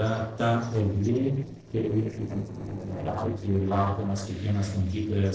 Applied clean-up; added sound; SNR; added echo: neural separator model SepFormer DNS4.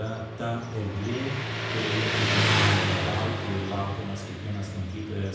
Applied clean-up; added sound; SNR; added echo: none; Motorcycle; -3 dB; reverberation time 0.9 s.